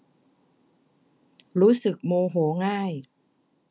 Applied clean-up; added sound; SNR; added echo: none; none; none; none.